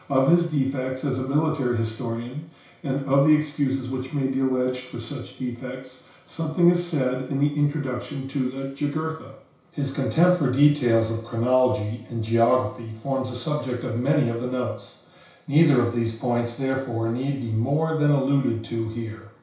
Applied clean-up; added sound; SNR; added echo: none; none; none; reverberation time 0.6 s.